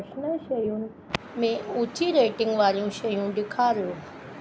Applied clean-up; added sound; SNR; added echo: none; none; none; none.